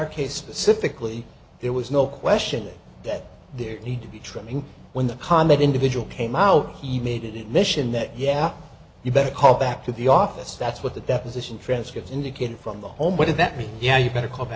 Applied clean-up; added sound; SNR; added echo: none; none; none; none.